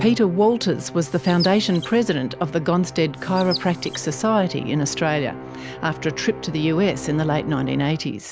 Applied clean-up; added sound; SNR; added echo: none; Chirp, tweet + Musical instrument; 13 dB; none.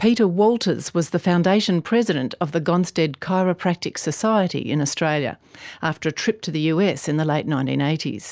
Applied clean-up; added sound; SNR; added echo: none; none; none; none.